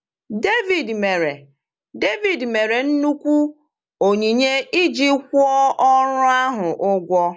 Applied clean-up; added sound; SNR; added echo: none; none; none; none.